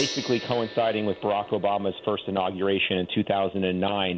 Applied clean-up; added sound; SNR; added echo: none; Gong; 15 dB; none.